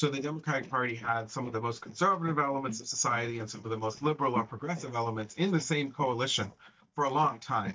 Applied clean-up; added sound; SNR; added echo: neural mask model DeepFilterNet 3.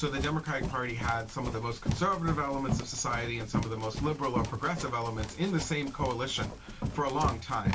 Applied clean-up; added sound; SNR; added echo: none; Run; 4 dB; reverberation time 0.1 s.